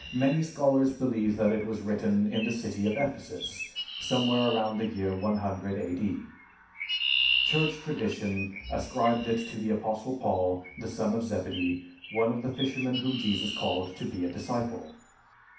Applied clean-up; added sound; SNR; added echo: none; Chirp, tweet; 8 dB; reverberation time 0.6 s.